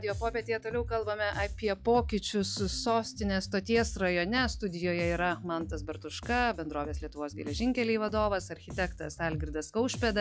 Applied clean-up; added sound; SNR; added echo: classical method log-MMSE.